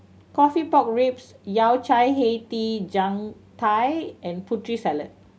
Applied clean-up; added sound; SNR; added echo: none; none; none; none.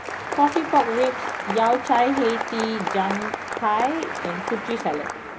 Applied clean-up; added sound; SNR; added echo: none; Applause; 5 dB; none.